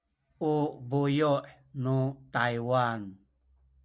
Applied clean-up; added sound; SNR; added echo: none; none; none; none.